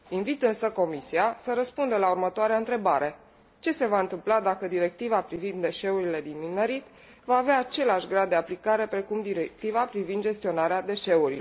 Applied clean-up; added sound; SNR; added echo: none; none; none; none.